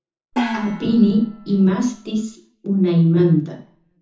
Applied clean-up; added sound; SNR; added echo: none; Gong; 10 dB; reverberation time 0.5 s.